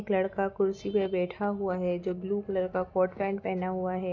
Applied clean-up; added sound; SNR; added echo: none; none; none; none.